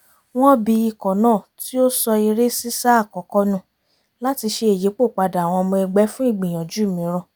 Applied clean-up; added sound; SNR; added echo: none; none; none; none.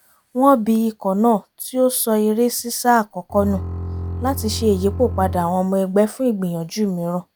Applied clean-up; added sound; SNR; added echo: none; Bowed string instrument; 8 dB; none.